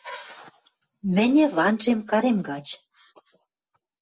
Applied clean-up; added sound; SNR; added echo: none; none; none; none.